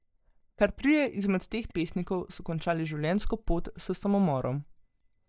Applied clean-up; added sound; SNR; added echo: neural mask model DeepFilterNet 3.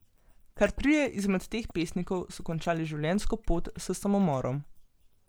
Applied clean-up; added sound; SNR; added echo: neural mask model Resemble Enhance denoiser.